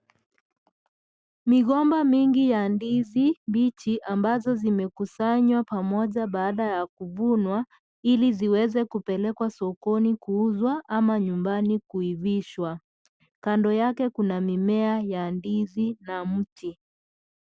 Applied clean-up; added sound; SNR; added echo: none; none; none; none.